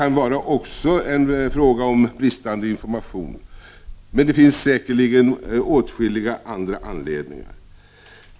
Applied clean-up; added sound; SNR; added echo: none; Thunder / Rain; 17 dB; none.